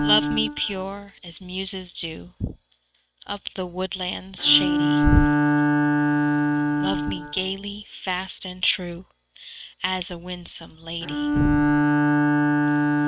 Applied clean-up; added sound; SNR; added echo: neural mask model RNNoise.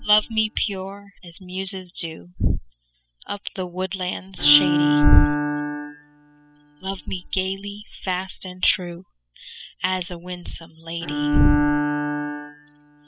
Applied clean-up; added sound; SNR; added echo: classical method spectral subtraction.